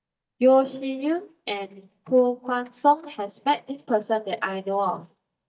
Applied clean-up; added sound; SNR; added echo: neural mask model DeepFilterNet 3.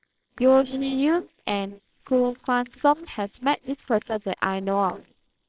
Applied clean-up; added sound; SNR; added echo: neural separator model SepFormer WHAMR!.